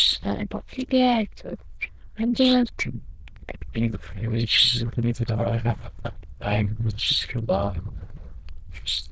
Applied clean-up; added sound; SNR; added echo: neural diffusion model UNIVERSE++.